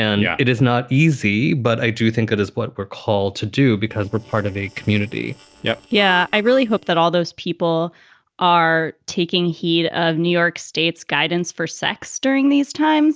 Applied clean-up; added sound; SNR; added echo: neural separator model SepFormer DNS4.